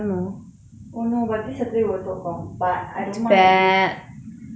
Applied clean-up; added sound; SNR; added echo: none; none; none; none.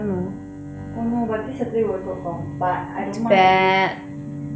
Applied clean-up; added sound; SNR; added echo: none; Bowed string instrument; 12 dB; none.